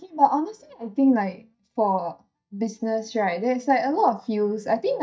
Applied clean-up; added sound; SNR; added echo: neural mask model DeepFilterNet 3.